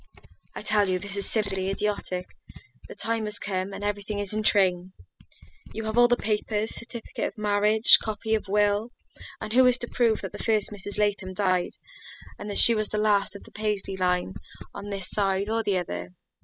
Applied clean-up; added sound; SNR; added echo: classical method spectral subtraction.